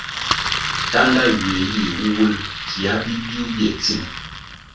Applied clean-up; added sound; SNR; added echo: none; Engine; 5 dB; reverberation time 0.3 s.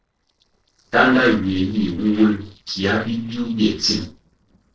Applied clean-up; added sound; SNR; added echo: neural separator model SepFormer DNS4.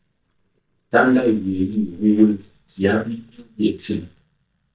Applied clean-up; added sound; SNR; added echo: neural mask model DeepFilterNet 3.